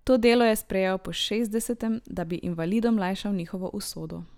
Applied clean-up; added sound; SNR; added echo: none; none; none; none.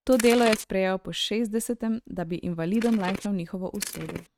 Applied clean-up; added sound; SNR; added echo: neural mask model RNNoise.